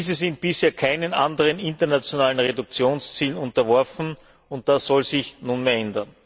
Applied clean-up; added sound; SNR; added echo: none; none; none; none.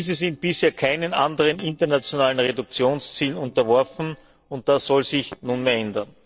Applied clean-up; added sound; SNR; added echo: neural separator model SepFormer DNS4.